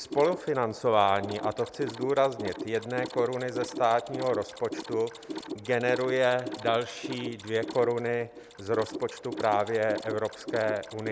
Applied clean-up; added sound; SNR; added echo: none; Mechanisms; 11 dB; none.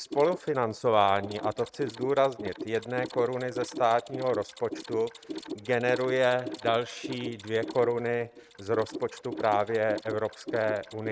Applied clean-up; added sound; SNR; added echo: neural mask model RNNoise.